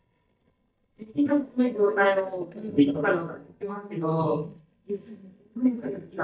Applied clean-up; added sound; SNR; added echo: neural mask model DeepFilterNet 3.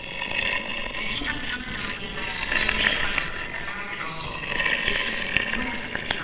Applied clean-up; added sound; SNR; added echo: neural separator model SepFormer WHAMR!.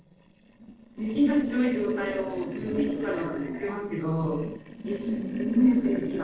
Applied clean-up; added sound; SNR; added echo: neural separator model SepFormer DNS4.